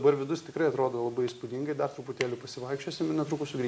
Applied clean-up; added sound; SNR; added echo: none; none; none; none.